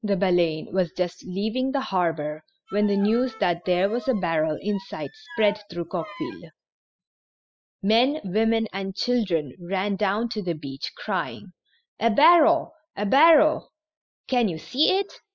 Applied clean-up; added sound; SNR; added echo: classical method spectral subtraction.